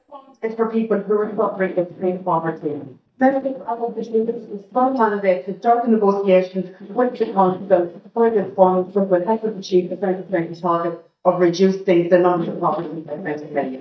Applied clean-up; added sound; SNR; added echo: neural mask model DeepFilterNet 3.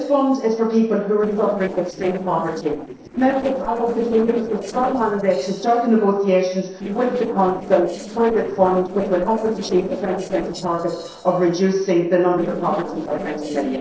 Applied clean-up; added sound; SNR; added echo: neural separator model SepFormer DNS4.